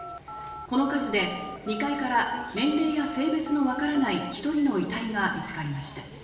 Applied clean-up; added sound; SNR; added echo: none; Telephone; 14 dB; reverberation time 1.0 s.